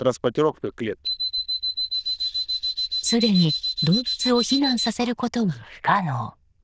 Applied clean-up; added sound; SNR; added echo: neural diffusion model UNIVERSE++.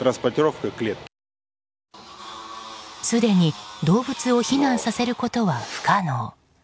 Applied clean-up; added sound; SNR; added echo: none; none; none; none.